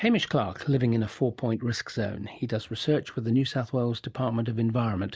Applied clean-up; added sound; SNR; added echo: neural mask model Resemble Enhance denoiser.